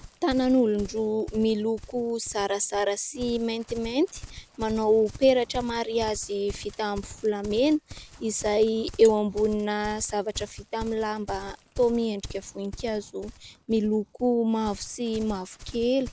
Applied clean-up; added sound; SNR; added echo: none; Livestock, farm animals, working animals; 17 dB; none.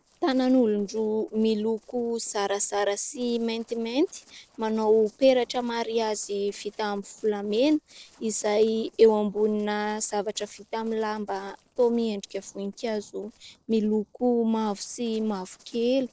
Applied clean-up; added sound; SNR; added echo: neural separator model SepFormer DNS4.